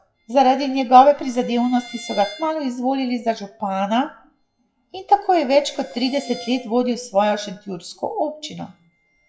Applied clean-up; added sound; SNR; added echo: classical method WPE with log-MMSE.